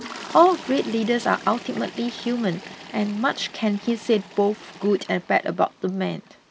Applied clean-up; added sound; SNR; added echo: none; Toilet flush; 17 dB; none.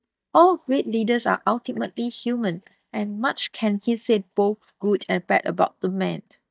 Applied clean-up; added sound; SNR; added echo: neural mask model DeepFilterNet 3.